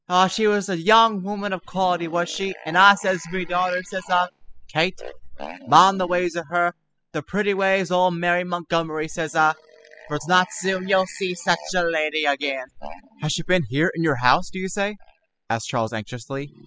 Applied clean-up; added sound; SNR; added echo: classical method spectral subtraction.